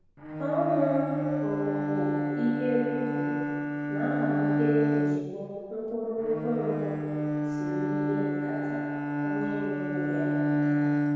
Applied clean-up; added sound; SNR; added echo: none; Bowed string instrument; -3 dB; reverberation time 1.8 s.